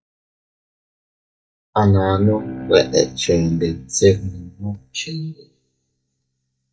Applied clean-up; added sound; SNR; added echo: neural mask model DeepFilterNet 3.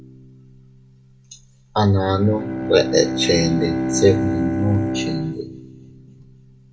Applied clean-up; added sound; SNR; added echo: none; Bowed string instrument; 4 dB; reverberation time 1.0 s.